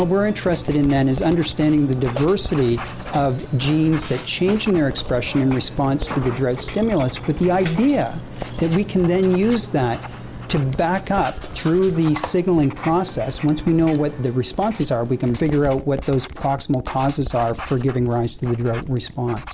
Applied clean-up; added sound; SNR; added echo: none; Writing + Burping, eructation; 12 dB; none.